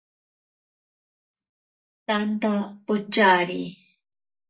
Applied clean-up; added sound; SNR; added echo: neural mask model DeepFilterNet 3.